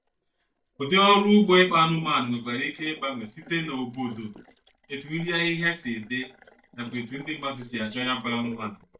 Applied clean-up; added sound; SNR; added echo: neural mask model DeepFilterNet 3.